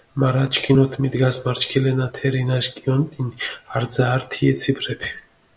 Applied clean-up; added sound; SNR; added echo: none; none; none; none.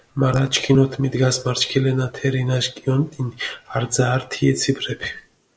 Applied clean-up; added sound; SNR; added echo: neural mask model Resemble Enhance denoiser.